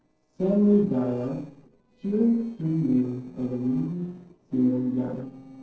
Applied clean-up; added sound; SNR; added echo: neural separator model SepFormer DNS4.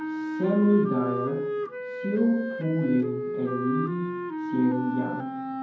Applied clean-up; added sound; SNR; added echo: none; Wind instrument, woodwind instrument; 5 dB; reverberation time 0.9 s.